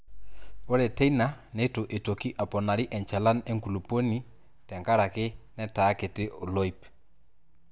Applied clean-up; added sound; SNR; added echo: none; none; none; none.